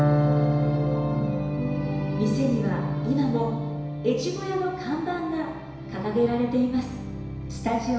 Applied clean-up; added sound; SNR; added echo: none; Electric guitar; 1 dB; reverberation time 1.0 s.